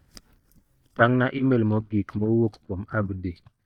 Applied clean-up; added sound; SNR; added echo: neural mask model DeepFilterNet 3.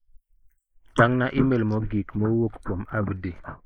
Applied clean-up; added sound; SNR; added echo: neural mask model Resemble Enhance denoiser.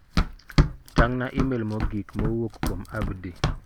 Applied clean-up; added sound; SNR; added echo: none; Run; -4 dB; none.